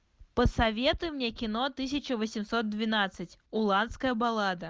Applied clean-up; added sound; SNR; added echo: none; none; none; none.